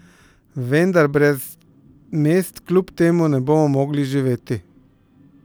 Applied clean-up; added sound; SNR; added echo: none; none; none; none.